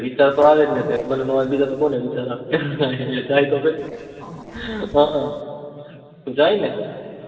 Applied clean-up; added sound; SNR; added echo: neural separator model SepFormer DNS4.